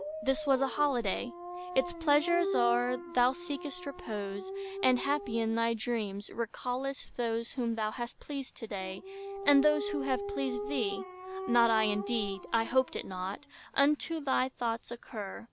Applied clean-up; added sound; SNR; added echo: none; Dog; 9 dB; none.